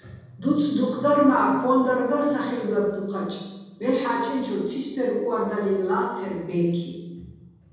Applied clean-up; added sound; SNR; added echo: none; none; none; reverberation time 1.3 s.